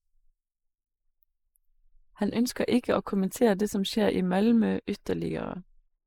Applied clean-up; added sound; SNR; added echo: neural mask model Resemble Enhance denoiser.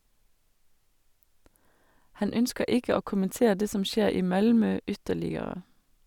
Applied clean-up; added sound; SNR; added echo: none; none; none; none.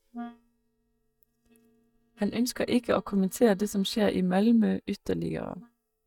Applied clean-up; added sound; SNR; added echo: neural mask model DeepFilterNet 3.